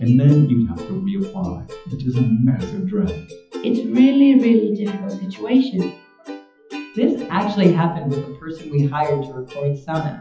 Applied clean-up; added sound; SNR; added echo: classical method WPE with log-MMSE.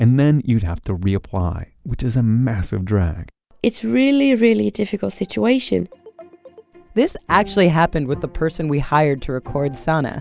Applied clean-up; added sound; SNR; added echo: none; none; none; none.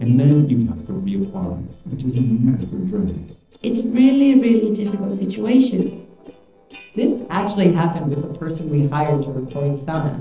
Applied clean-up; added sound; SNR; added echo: neural separator model SepFormer DNS4.